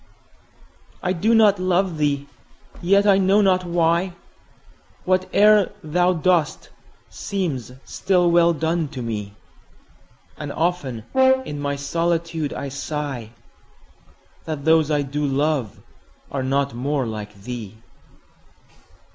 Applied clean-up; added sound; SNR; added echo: none; Brass instrument; 2 dB; none.